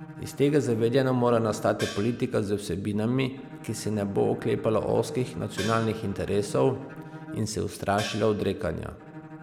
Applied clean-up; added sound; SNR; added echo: none; Gong + Bowed string instrument; 15 dB; none.